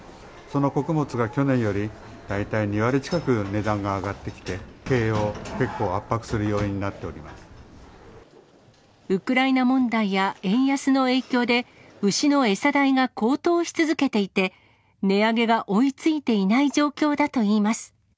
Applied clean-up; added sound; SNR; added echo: none; none; none; none.